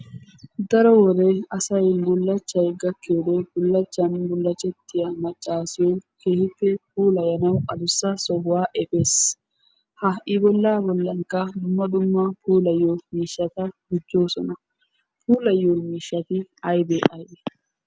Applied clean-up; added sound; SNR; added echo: none; none; none; none.